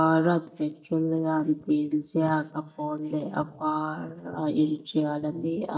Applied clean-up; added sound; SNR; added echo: neural mask model DeepFilterNet 3.